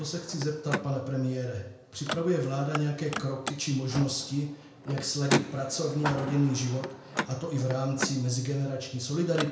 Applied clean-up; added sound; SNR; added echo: none; Car; 7 dB; reverberation time 0.5 s.